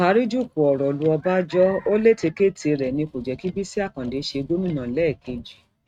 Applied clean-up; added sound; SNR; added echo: neural mask model RNNoise.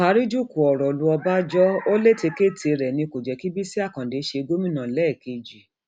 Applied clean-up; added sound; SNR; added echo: none; none; none; none.